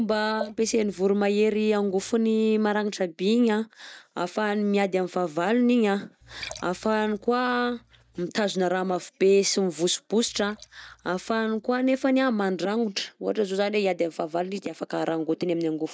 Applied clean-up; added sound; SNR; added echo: neural mask model DeepFilterNet 3.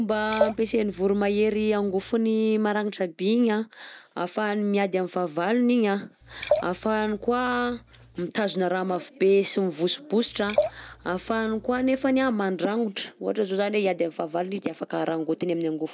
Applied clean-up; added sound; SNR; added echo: none; Liquid; 7 dB; none.